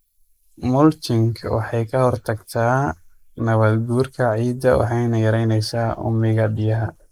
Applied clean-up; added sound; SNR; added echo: neural mask model Resemble Enhance denoiser.